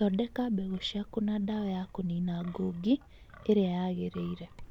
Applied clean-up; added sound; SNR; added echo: none; Wind; 19 dB; none.